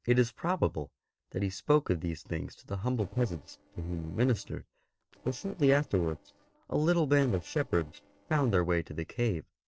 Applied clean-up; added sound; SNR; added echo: neural separator model SepFormer DNS4.